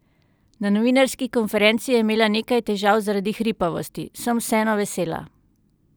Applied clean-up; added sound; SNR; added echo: none; none; none; none.